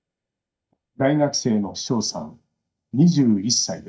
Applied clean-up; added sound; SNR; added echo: neural mask model DeepFilterNet 3.